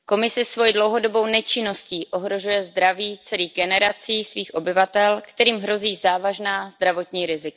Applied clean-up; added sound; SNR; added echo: none; none; none; none.